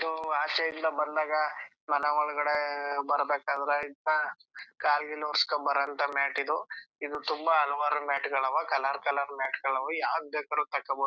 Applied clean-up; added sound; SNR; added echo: none; none; none; none.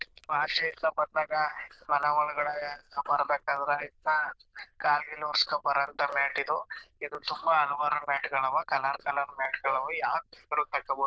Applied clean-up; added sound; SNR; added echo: neural diffusion model UNIVERSE++.